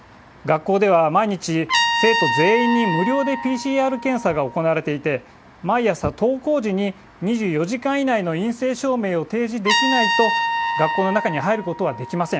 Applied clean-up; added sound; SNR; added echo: none; Trumpet; 5 dB; none.